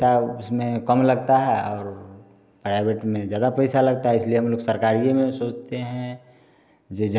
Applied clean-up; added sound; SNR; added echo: none; none; none; none.